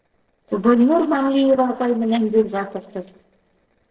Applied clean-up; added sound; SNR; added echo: neural separator model SepFormer DNS4.